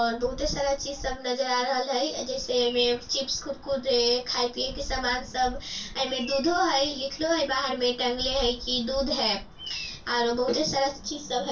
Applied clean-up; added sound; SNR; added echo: none; Bird vocalization, bird call, bird song; 15 dB; reverberation time 0.2 s.